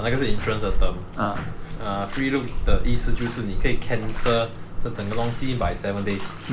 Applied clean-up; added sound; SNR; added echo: none; Bathtub (filling or washing); -4 dB; none.